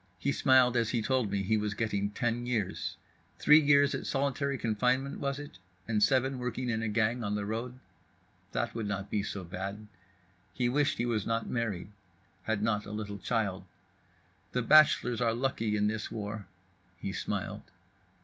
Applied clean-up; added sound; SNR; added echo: none; none; none; none.